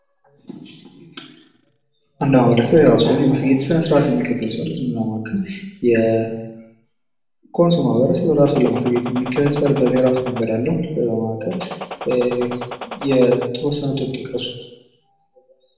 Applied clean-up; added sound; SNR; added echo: none; Gunshot, gunfire; 12 dB; reverberation time 0.8 s.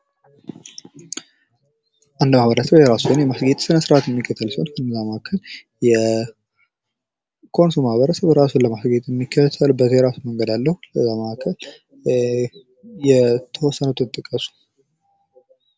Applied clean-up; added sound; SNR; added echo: none; none; none; none.